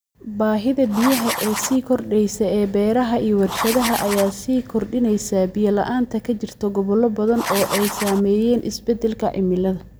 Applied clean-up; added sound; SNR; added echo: none; Writing; 8 dB; none.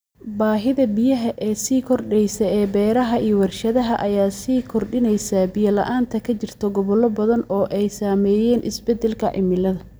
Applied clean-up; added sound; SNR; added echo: none; none; none; none.